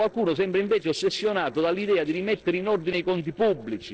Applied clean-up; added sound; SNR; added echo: neural separator model SepFormer DNS4.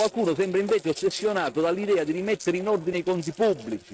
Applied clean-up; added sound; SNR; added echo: neural mask model RNNoise.